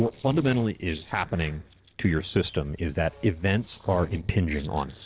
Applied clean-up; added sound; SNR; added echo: neural separator model SepFormer DNS4.